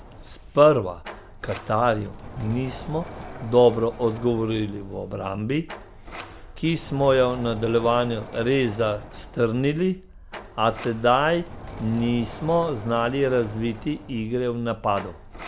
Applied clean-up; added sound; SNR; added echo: none; Sliding door; 15 dB; none.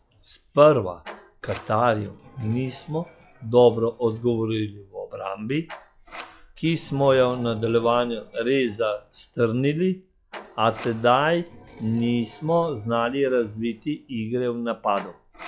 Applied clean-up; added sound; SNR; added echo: classical method log-MMSE.